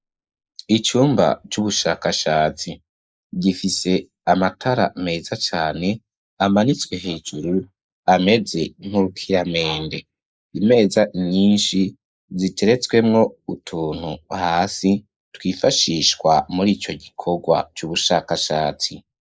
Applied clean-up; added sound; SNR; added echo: neural mask model Resemble Enhance denoiser.